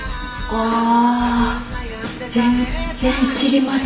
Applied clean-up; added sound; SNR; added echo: none; none; none; reverberation time 1.1 s.